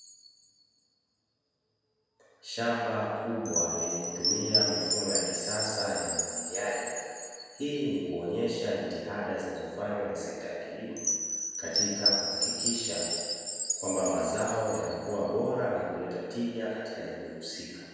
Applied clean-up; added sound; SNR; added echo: none; Chime; 2 dB; reverberation time 1.9 s.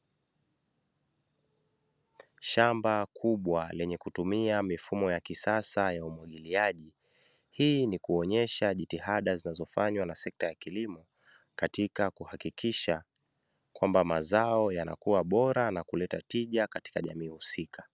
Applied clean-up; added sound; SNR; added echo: none; none; none; none.